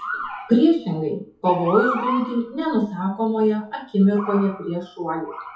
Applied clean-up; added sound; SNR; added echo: classical method WPE with log-MMSE.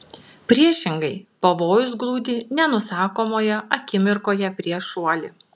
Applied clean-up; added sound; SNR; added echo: none; none; none; none.